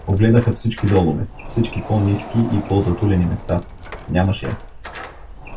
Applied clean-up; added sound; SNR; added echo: none; Door; 14 dB; reverberation time 0.1 s.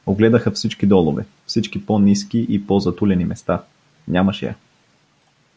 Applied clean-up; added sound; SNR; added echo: none; none; none; none.